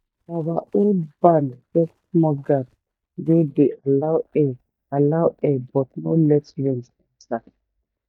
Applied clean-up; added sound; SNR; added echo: neural mask model DeepFilterNet 3.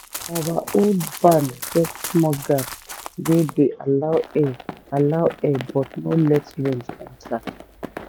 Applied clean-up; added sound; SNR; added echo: none; Run; 14 dB; none.